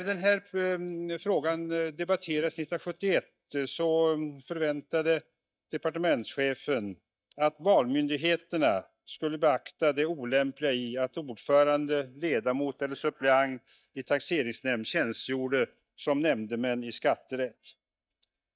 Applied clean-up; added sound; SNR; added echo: neural mask model DeepFilterNet 3.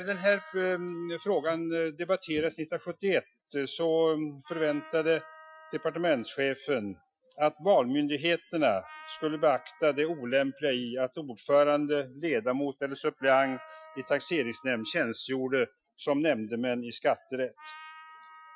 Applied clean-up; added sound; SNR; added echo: classical method Wiener filter.